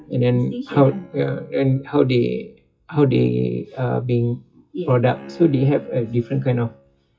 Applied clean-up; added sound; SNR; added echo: classical method WPE with log-MMSE.